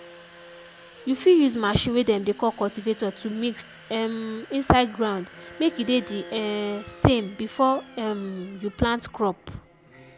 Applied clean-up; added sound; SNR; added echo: none; Bowed string instrument + Domestic sounds, home sounds; 20 dB; none.